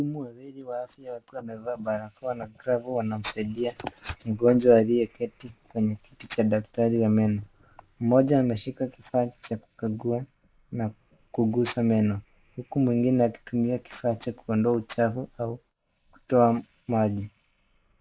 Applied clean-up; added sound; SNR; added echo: neural mask model Resemble Enhance denoiser.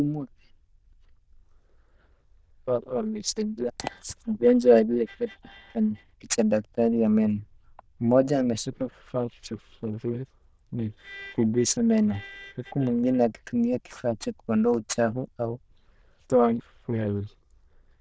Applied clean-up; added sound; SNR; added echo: neural diffusion model UNIVERSE++.